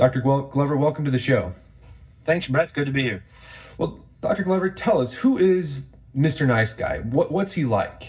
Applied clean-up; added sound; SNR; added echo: none; none; none; reverberation time 0.4 s.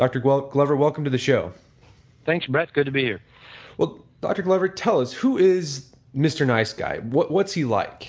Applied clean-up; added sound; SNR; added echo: none; none; none; none.